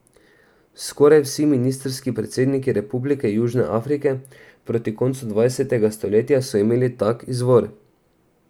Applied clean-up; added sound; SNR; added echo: none; none; none; none.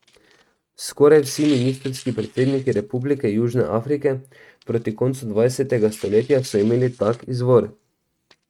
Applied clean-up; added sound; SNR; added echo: neural mask model RNNoise.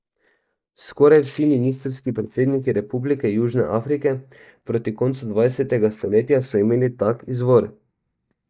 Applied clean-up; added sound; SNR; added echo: neural mask model DeepFilterNet 3.